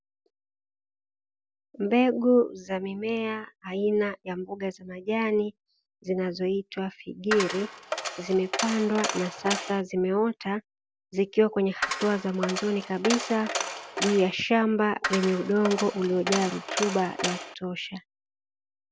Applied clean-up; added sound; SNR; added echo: none; Coin (dropping); 5 dB; none.